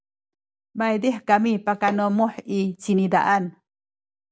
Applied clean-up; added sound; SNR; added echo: none; Hammer; 16 dB; none.